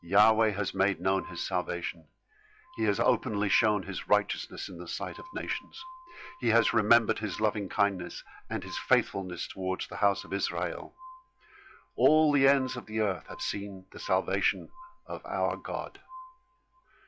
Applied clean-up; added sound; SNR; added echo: classical method log-MMSE.